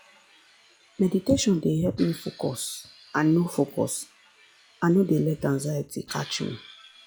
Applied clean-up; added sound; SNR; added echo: classical method log-MMSE.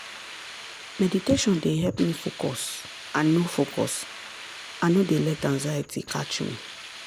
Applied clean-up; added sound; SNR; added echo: none; Hiss; 14 dB; none.